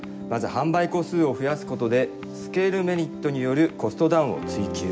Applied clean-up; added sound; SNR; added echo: none; none; none; none.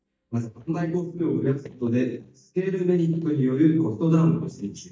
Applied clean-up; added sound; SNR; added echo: neural mask model DeepFilterNet 3.